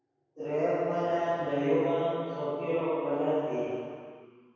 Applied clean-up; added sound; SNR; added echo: none; none; none; reverberation time 2.2 s.